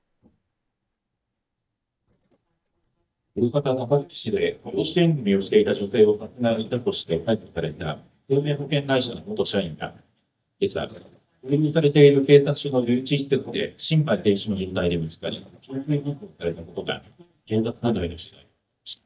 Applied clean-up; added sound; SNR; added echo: neural mask model DeepFilterNet 3.